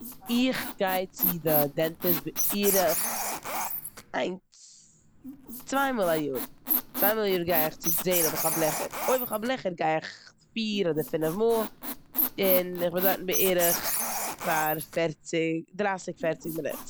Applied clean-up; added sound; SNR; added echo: none; Squeak; 3 dB; none.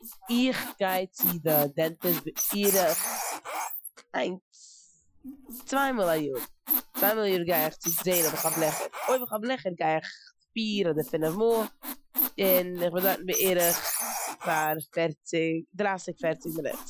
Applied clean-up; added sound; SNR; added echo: classical method Wiener filter.